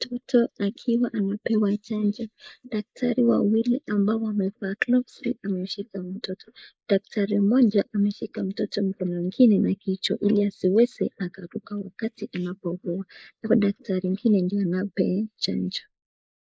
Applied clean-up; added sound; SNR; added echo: neural mask model Resemble Enhance denoiser.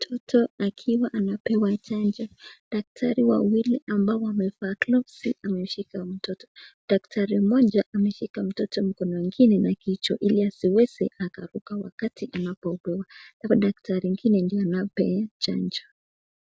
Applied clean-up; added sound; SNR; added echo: none; none; none; none.